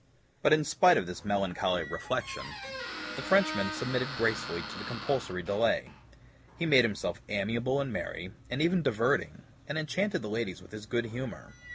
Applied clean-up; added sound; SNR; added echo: none; Squeak; 13 dB; none.